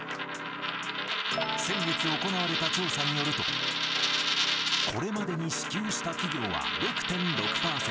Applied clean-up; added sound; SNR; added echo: none; Coin (dropping); -3 dB; none.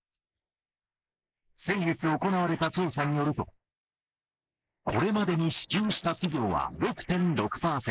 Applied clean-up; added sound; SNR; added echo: neural mask model Resemble Enhance denoiser.